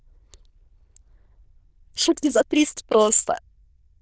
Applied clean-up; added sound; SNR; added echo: neural diffusion model UNIVERSE++.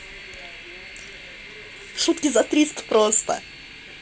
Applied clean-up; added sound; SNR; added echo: none; Train; 16 dB; none.